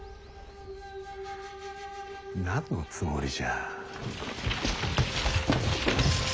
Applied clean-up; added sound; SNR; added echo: none; none; none; none.